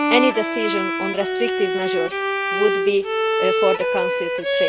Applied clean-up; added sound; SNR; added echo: none; Bowed string instrument; -2 dB; none.